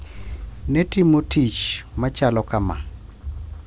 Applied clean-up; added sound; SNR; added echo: none; none; none; none.